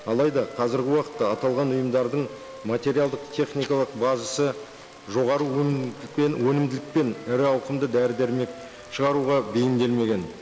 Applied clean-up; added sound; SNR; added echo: none; Wind instrument, woodwind instrument + Rain; 19 dB; none.